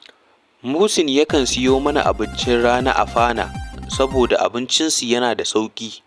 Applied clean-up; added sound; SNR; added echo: none; Drum kit; 11 dB; none.